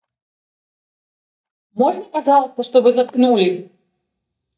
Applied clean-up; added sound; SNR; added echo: neural mask model DeepFilterNet 3.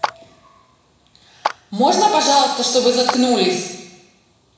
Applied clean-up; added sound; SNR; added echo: none; Clapping; 11 dB; reverberation time 1.0 s.